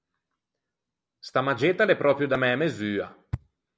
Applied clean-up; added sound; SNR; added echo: none; none; none; none.